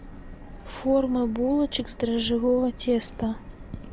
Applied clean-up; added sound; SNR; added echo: none; Subway, metro, underground; 15 dB; none.